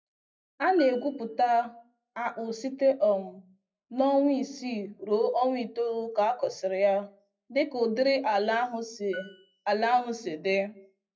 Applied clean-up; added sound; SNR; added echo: classical method WPE with log-MMSE.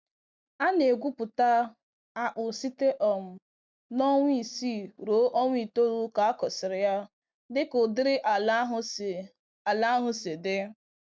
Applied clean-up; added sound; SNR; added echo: none; none; none; none.